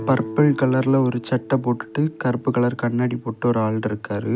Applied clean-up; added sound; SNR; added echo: none; Guitar; 16 dB; none.